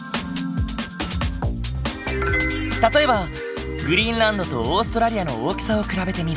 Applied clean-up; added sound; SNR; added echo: none; none; none; none.